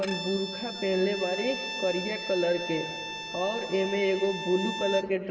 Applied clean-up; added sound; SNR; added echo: none; Bowed string instrument; 7 dB; reverberation time 2.5 s.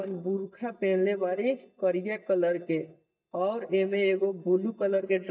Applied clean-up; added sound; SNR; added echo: neural mask model DeepFilterNet 3.